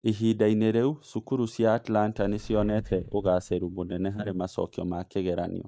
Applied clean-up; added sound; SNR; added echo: neural mask model DeepFilterNet 3.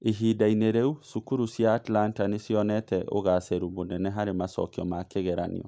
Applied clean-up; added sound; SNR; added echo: none; none; none; none.